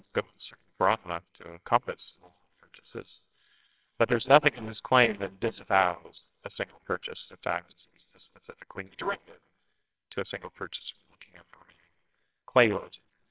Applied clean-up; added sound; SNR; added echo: neural separator model SepFormer WHAMR!.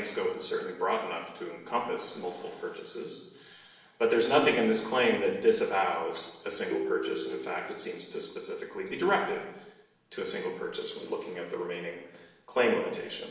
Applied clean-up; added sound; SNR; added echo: none; Ringtone; 6 dB; reverberation time 0.9 s.